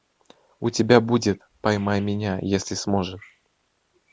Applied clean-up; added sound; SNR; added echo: none; none; none; none.